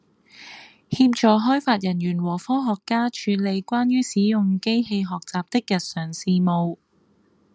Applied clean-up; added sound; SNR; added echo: none; none; none; none.